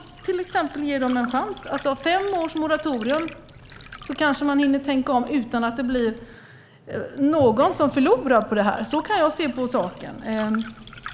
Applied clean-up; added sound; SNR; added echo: none; Liquid; 18 dB; none.